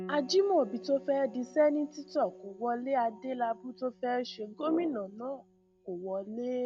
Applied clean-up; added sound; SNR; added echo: none; Piano + Brass instrument; 17 dB; none.